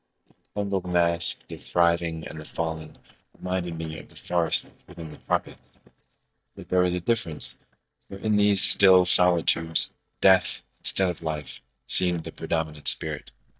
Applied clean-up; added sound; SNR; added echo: neural mask model DeepFilterNet 3.